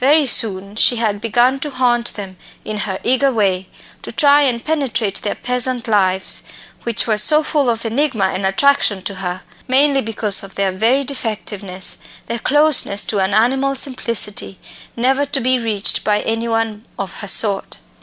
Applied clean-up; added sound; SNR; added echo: none; none; none; none.